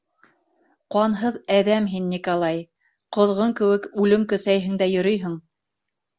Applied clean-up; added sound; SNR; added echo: none; none; none; none.